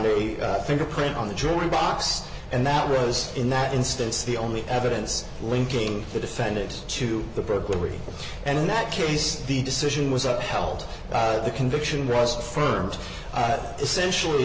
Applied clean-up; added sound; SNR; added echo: none; none; none; none.